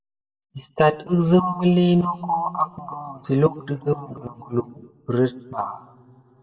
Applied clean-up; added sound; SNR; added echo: none; none; none; reverberation time 0.9 s.